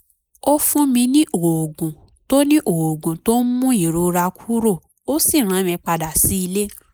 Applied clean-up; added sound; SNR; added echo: neural mask model Resemble Enhance denoiser.